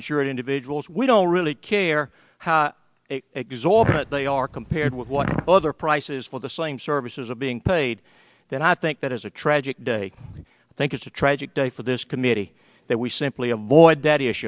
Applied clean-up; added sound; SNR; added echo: none; Fart; 7 dB; none.